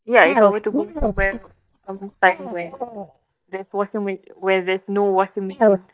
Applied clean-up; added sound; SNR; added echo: neural mask model DeepFilterNet 3.